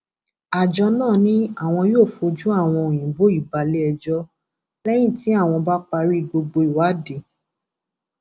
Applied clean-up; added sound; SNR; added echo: none; none; none; none.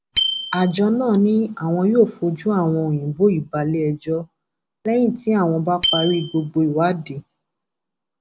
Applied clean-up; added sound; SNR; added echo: none; Bicycle bell; 11 dB; none.